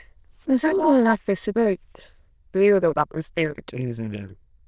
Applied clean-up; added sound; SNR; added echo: neural diffusion model UNIVERSE++.